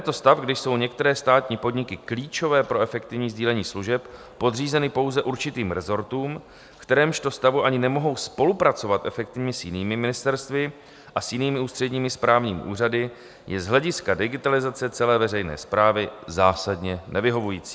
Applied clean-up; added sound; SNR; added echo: none; none; none; none.